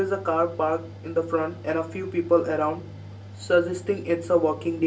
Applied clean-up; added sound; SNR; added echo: none; Mechanical fan; 15 dB; reverberation time 0.2 s.